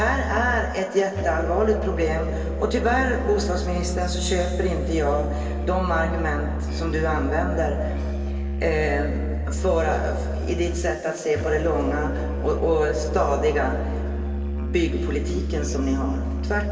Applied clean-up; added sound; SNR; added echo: none; Musical instrument; 1 dB; reverberation time 2.3 s.